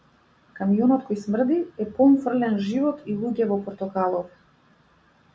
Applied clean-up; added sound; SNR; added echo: none; none; none; none.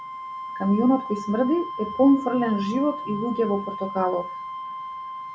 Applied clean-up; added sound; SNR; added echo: none; Wind instrument, woodwind instrument; 9 dB; none.